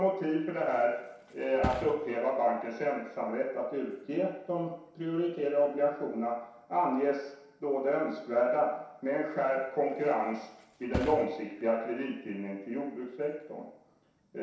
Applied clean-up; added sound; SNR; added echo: none; Thump, thud; 16 dB; reverberation time 0.7 s.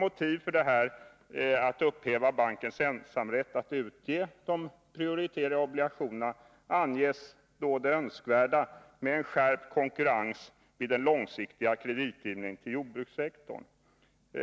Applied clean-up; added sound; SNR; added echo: none; none; none; none.